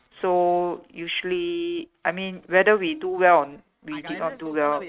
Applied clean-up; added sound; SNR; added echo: neural mask model RNNoise.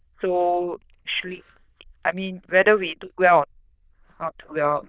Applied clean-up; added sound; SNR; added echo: neural diffusion model UNIVERSE++.